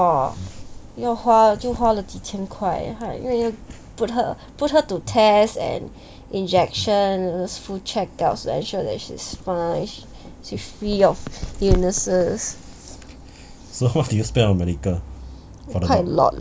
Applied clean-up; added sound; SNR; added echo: none; none; none; none.